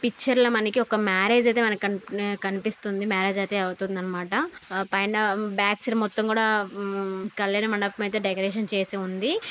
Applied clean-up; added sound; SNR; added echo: neural mask model Resemble Enhance denoiser.